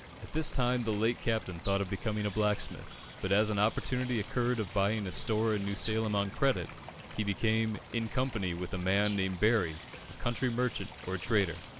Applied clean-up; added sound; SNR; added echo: none; Water / Bird; 15 dB; none.